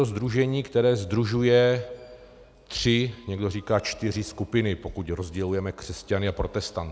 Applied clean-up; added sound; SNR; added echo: none; none; none; none.